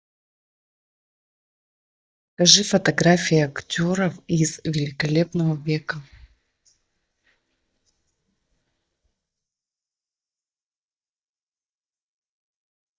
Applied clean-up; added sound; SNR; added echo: neural mask model DeepFilterNet 3.